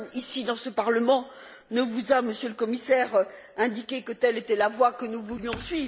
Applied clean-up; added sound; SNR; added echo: none; none; none; none.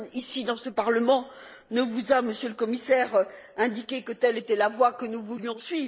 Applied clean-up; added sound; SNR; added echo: neural mask model Resemble Enhance denoiser.